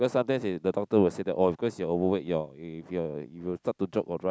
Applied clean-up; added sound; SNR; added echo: none; none; none; none.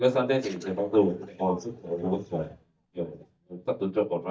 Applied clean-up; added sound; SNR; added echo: neural mask model DeepFilterNet 3.